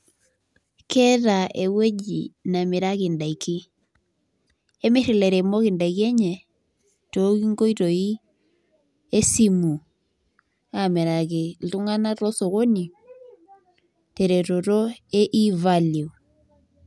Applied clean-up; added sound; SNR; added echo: none; none; none; none.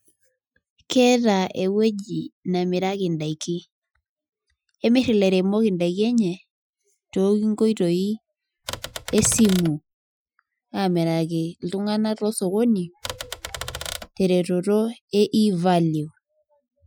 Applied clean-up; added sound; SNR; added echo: classical method Wiener filter.